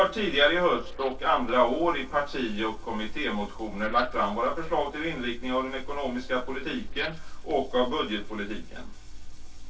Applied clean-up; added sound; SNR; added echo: neural separator model SepFormer DNS4.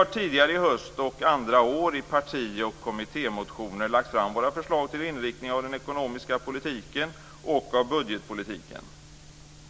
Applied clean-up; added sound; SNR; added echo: none; none; none; none.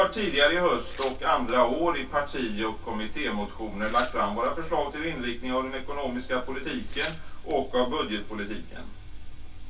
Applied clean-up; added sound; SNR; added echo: none; Tearing; 14 dB; reverberation time 0.1 s.